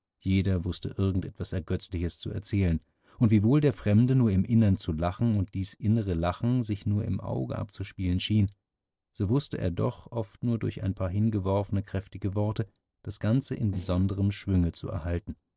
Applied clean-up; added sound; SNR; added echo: neural separator model SepFormer DNS4.